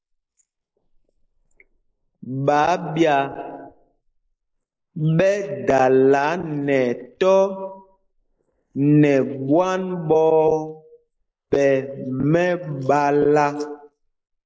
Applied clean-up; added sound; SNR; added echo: neural mask model Resemble Enhance denoiser.